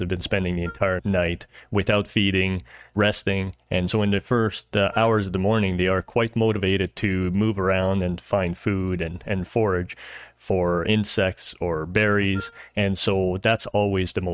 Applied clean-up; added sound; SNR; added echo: neural mask model RNNoise.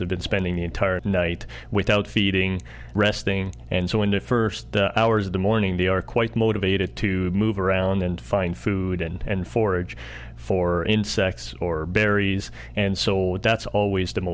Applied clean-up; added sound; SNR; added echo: none; none; none; none.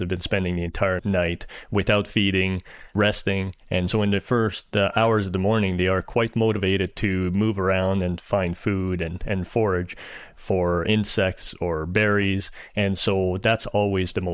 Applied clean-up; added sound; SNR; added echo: neural mask model Resemble Enhance denoiser.